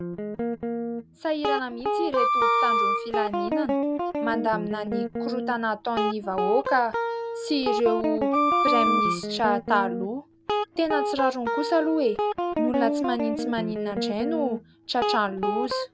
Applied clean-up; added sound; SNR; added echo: none; Wind instrument, woodwind instrument + Guitar; -1 dB; none.